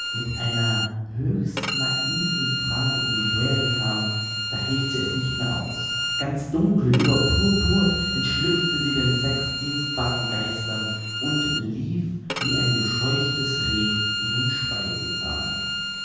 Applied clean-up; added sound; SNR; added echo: none; Bowed string instrument; 2 dB; reverberation time 1.3 s.